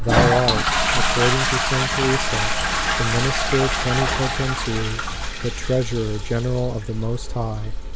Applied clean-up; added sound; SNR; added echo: none; Toilet flush; -2 dB; none.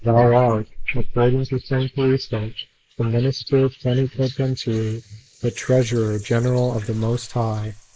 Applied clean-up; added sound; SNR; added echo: neural mask model Resemble Enhance denoiser.